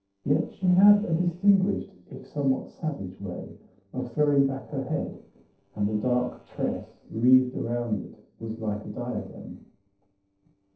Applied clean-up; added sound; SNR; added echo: neural separator model SepFormer DNS4.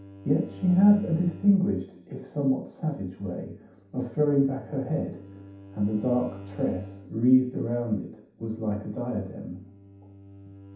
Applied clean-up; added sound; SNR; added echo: none; Bowed string instrument; 19 dB; reverberation time 0.7 s.